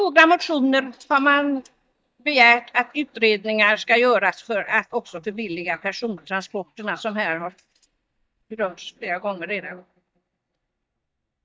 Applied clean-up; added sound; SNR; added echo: neural mask model DeepFilterNet 3.